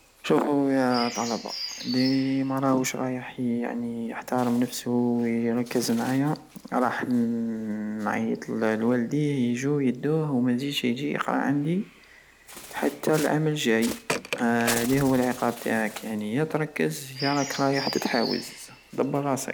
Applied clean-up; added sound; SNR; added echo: none; Bird; 14 dB; none.